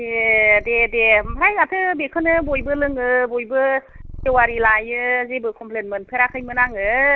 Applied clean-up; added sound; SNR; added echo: none; Purr; 16 dB; none.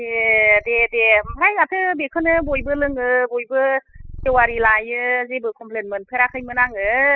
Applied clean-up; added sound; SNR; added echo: classical method spectral subtraction.